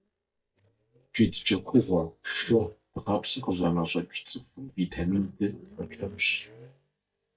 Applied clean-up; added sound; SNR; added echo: neural mask model DeepFilterNet 3.